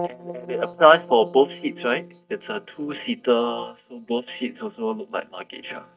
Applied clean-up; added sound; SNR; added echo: neural mask model DeepFilterNet 3.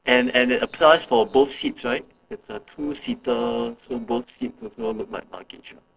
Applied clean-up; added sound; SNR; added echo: neural separator model SepFormer DNS4.